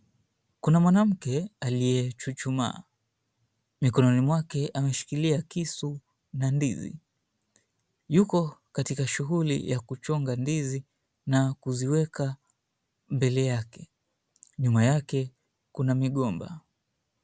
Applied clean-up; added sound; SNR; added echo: none; none; none; none.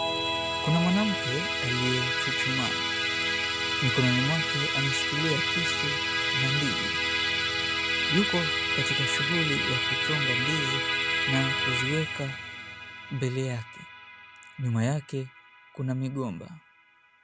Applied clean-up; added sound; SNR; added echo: none; Musical instrument; -3 dB; none.